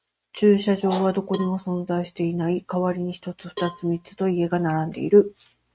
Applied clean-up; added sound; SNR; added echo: neural mask model RNNoise.